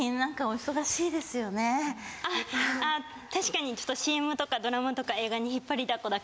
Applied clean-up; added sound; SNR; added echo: none; none; none; none.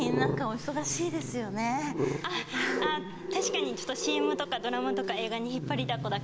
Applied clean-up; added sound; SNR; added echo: none; Growling; 2 dB; none.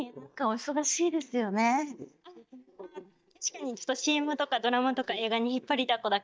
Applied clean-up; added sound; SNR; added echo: neural mask model DeepFilterNet 3.